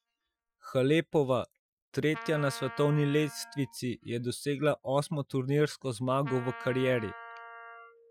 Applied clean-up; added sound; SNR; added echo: classical method Wiener filter.